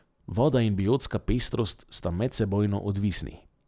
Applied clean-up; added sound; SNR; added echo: none; none; none; none.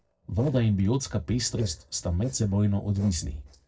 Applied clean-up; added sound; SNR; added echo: neural separator model SepFormer DNS4.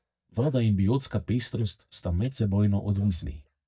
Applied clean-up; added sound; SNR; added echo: neural mask model DeepFilterNet 3.